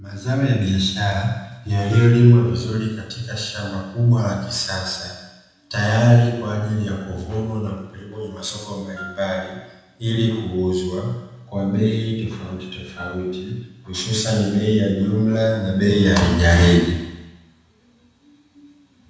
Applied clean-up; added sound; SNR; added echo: none; Wind instrument, woodwind instrument; 18 dB; reverberation time 1.0 s.